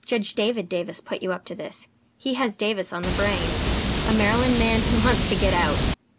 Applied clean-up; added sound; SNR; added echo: none; Water; -2 dB; none.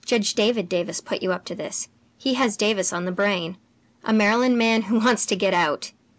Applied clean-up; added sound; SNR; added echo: none; none; none; none.